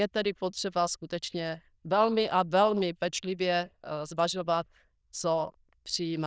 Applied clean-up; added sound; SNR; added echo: neural diffusion model UNIVERSE++.